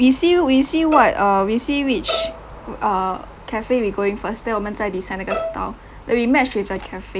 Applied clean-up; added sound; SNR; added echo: none; Bowed string instrument; 9 dB; none.